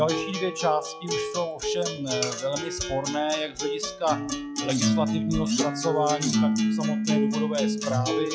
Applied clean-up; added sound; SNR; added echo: classical method log-MMSE.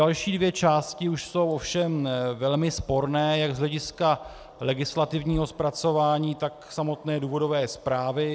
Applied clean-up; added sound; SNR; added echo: none; none; none; none.